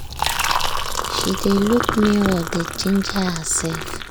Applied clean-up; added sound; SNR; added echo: none; Liquid; 2 dB; none.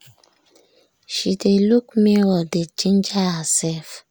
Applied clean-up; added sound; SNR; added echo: none; none; none; none.